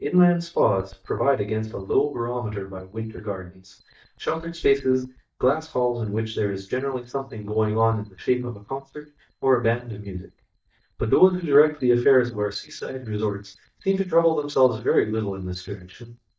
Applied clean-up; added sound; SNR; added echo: neural mask model DeepFilterNet 3.